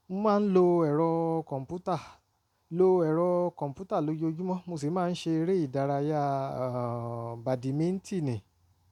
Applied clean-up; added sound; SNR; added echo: none; none; none; none.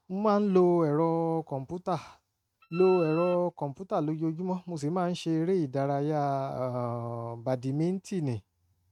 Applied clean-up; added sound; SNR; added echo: neural mask model RNNoise.